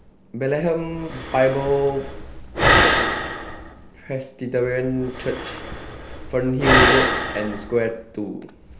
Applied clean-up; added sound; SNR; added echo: none; Breathing; -1 dB; none.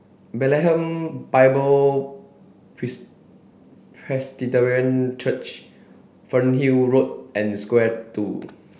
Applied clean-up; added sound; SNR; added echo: none; none; none; none.